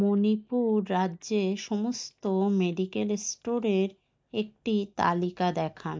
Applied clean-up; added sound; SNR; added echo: neural mask model DeepFilterNet 3.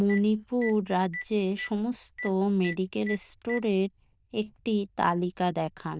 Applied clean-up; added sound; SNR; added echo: neural diffusion model UNIVERSE++.